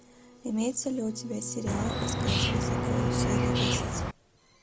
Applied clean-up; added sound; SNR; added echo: none; Bird + Bowed string instrument; -4 dB; none.